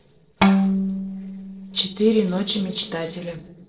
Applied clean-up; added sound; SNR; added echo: neural separator model SepFormer DNS4.